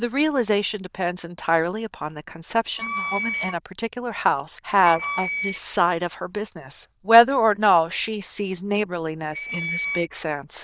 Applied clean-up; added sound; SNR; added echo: neural diffusion model UNIVERSE++.